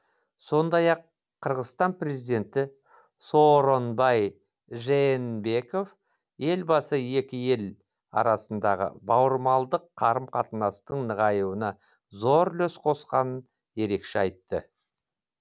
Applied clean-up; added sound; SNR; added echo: none; none; none; none.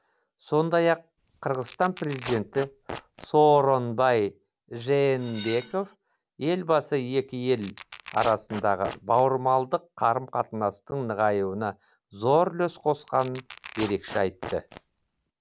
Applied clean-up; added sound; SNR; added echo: none; Cutlery, silverware + Tearing; 15 dB; none.